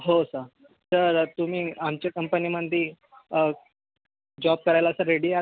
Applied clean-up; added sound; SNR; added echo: none; none; none; none.